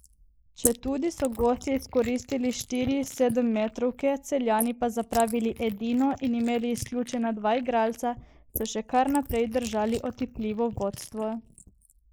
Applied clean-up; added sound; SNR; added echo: neural mask model Resemble Enhance denoiser.